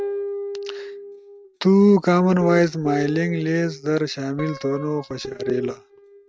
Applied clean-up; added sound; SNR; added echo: neural mask model RNNoise.